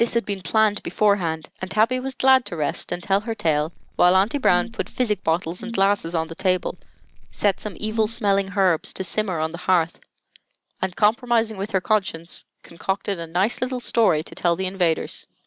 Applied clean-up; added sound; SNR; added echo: none; Brass instrument + Bell; 13 dB; none.